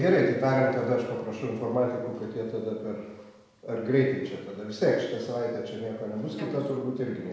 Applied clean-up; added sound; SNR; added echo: none; none; none; none.